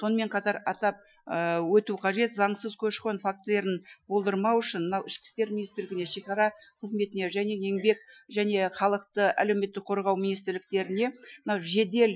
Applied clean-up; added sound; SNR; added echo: classical method Wiener filter.